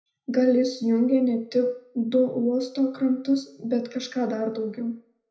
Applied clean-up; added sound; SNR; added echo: none; none; none; reverberation time 0.5 s.